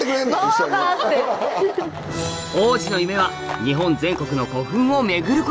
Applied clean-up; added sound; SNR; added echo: none; Livestock, farm animals, working animals; 19 dB; none.